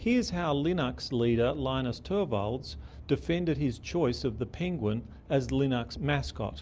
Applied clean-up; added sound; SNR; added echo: none; none; none; none.